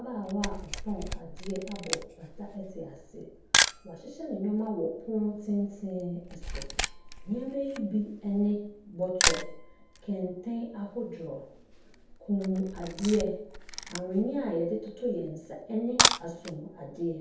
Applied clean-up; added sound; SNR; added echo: none; Camera; 1 dB; reverberation time 0.7 s.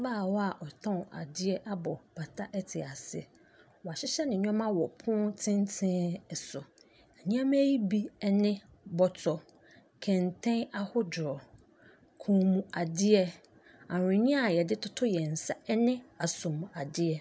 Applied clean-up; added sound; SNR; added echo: none; none; none; none.